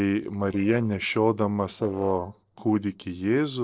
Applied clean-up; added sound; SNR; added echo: neural separator model SepFormer DNS4.